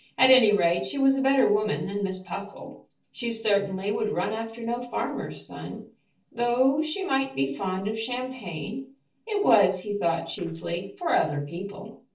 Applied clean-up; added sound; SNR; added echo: neural separator model SepFormer DNS4.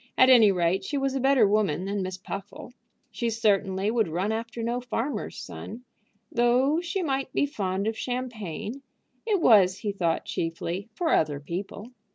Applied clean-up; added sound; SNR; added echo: none; none; none; none.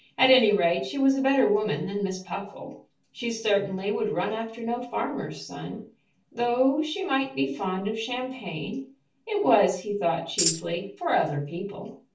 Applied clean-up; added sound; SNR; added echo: none; Tambourine; 1 dB; reverberation time 0.3 s.